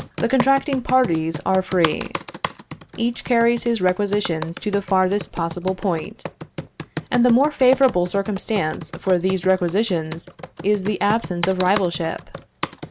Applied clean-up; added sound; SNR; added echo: none; Computer keyboard; 12 dB; none.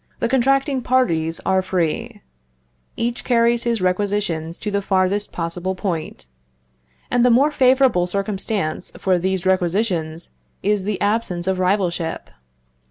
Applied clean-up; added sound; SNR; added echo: none; none; none; none.